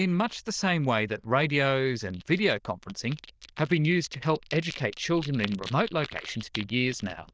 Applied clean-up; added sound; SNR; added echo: neural diffusion model UNIVERSE++.